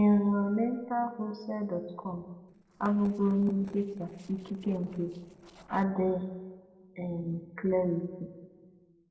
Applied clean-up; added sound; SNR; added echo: neural separator model SepFormer DNS4.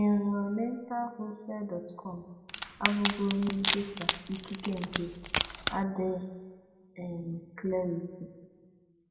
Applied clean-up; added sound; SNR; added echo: none; Wood; -5 dB; reverberation time 1.4 s.